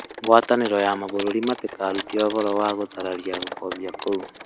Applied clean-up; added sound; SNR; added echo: none; Typing; 13 dB; none.